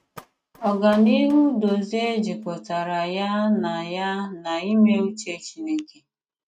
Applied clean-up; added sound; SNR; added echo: neural mask model RNNoise.